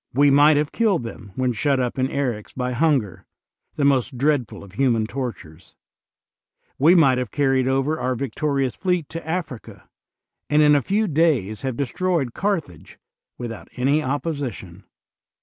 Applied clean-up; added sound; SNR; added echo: none; none; none; none.